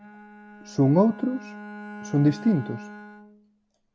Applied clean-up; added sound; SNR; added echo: none; Bowed string instrument; 15 dB; none.